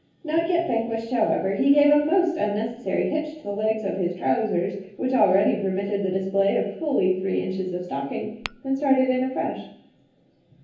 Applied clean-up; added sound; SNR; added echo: none; Tap / Glass; 20 dB; reverberation time 0.7 s.